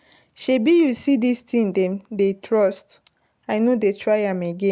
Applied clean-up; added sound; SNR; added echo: none; none; none; none.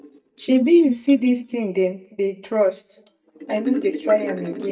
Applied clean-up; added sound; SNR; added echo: neural mask model DeepFilterNet 3.